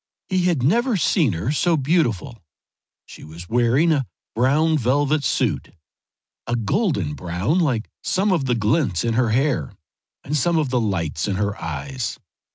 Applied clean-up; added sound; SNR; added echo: none; none; none; none.